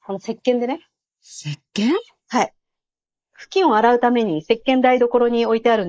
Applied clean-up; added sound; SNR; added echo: neural mask model Resemble Enhance denoiser.